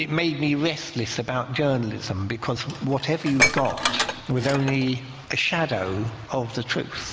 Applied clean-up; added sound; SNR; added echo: none; Dishes, pots, and pans; 3 dB; none.